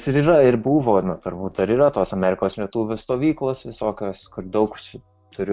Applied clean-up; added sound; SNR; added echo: none; none; none; none.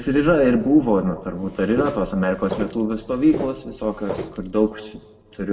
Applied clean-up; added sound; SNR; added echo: none; Walk, footsteps; 11 dB; reverberation time 1.4 s.